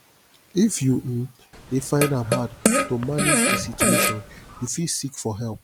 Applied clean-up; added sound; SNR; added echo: none; Fart; -2 dB; none.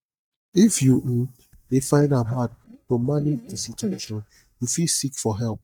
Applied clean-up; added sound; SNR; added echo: neural mask model DeepFilterNet 3.